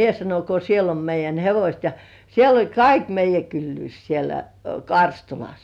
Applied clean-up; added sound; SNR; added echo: none; none; none; none.